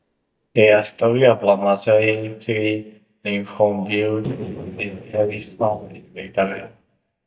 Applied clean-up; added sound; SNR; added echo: neural mask model DeepFilterNet 3.